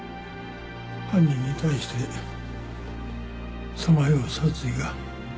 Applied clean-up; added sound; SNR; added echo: none; none; none; none.